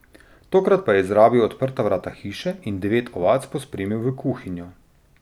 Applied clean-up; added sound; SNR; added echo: none; none; none; none.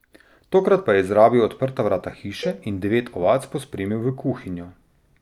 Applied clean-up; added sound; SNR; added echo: neural mask model DeepFilterNet 3.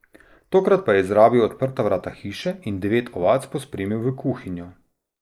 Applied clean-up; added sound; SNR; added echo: neural mask model Resemble Enhance denoiser.